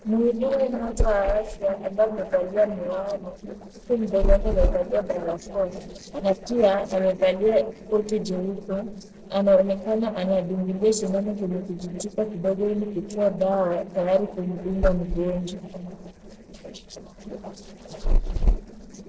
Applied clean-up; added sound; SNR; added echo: neural separator model SepFormer DNS4.